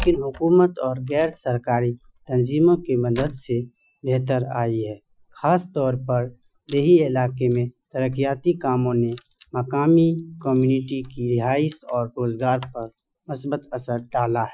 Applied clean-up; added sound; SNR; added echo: classical method Wiener filter.